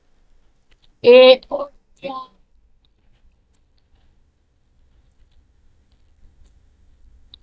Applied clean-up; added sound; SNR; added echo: neural mask model DeepFilterNet 3.